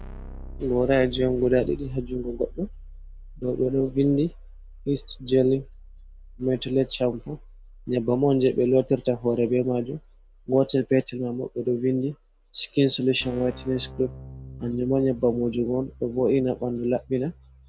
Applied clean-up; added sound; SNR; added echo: none; Keyboard (musical); 17 dB; none.